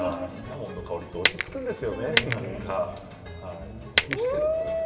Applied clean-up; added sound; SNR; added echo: none; Coin (dropping); -2 dB; reverberation time 2.1 s.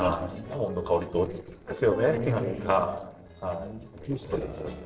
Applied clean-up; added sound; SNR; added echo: neural separator model SepFormer DNS4.